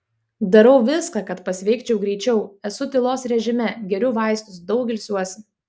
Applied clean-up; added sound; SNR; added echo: none; none; none; none.